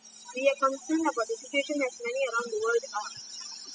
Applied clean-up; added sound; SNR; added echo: classical method spectral subtraction.